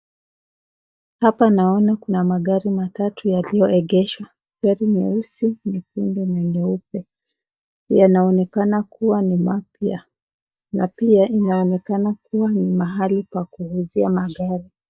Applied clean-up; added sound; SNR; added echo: neural mask model DeepFilterNet 3.